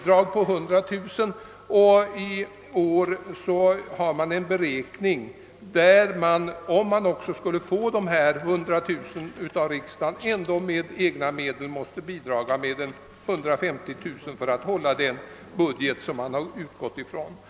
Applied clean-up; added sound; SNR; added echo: none; Rattle (instrument); 14 dB; none.